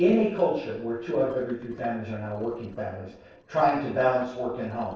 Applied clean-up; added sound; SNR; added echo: neural separator model SepFormer DNS4.